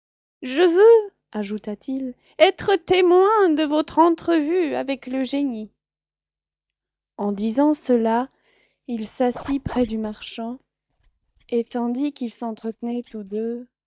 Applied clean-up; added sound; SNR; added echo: neural mask model DeepFilterNet 3.